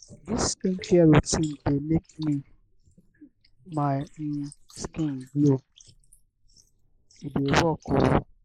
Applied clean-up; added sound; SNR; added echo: neural mask model Resemble Enhance denoiser.